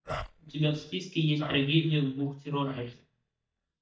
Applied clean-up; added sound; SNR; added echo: neural mask model DeepFilterNet 3.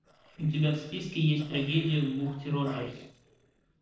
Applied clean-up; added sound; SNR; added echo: neural separator model SepFormer DNS4.